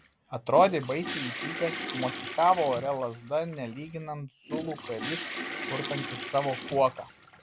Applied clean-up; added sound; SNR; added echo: none; Toilet flush / Water; 9 dB; none.